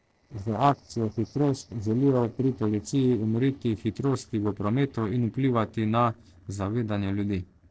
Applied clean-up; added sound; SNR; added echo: neural separator model SepFormer DNS4.